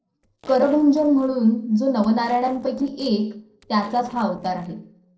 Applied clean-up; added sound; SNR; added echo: neural separator model SepFormer DNS4.